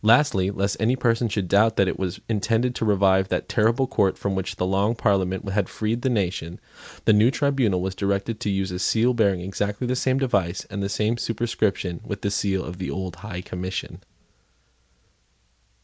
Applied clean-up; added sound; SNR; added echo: none; none; none; none.